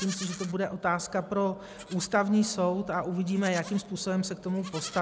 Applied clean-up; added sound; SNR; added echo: none; Livestock, farm animals, working animals; 17 dB; none.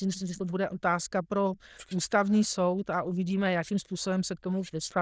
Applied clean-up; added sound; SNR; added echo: neural diffusion model UNIVERSE++.